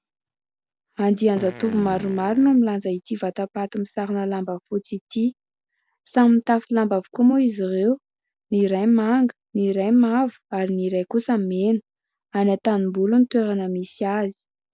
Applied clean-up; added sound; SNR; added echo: none; Fart; 15 dB; none.